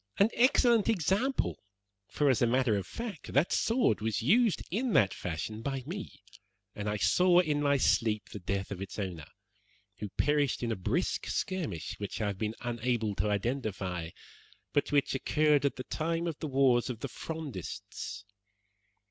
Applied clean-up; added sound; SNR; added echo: none; none; none; none.